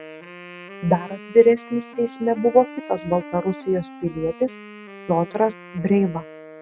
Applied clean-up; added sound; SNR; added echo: none; Wind instrument, woodwind instrument; 17 dB; none.